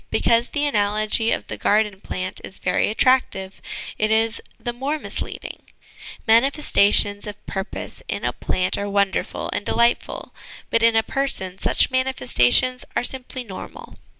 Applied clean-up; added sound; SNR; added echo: none; none; none; none.